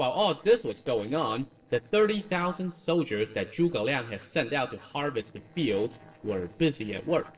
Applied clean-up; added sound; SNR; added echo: neural separator model SepFormer DNS4.